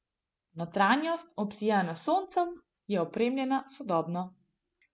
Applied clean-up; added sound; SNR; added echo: none; none; none; none.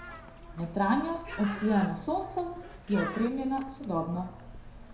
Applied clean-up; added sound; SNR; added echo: none; Bird; 12 dB; reverberation time 0.6 s.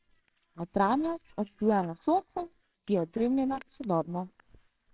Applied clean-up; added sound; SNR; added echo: neural separator model SepFormer WHAMR!.